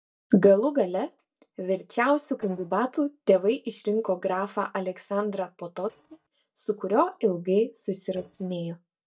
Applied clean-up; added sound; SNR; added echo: neural mask model DeepFilterNet 3.